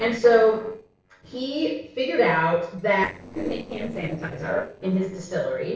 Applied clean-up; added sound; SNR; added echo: neural separator model SepFormer DNS4.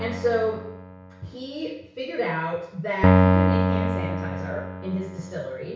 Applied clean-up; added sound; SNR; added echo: none; Keyboard (musical); -5 dB; reverberation time 0.6 s.